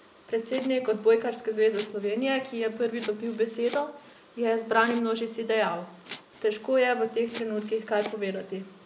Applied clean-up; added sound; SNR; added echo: none; Domestic sounds, home sounds; 19 dB; none.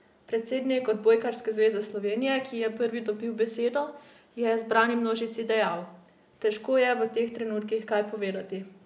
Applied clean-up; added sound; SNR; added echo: none; none; none; none.